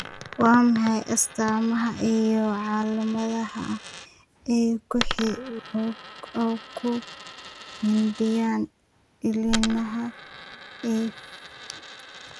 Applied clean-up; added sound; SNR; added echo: none; Coin (dropping); 12 dB; none.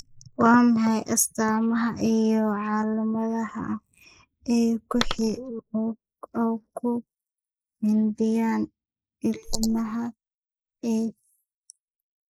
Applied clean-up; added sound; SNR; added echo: neural mask model Resemble Enhance denoiser.